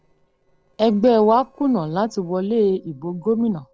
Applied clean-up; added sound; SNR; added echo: neural separator model SepFormer DNS4.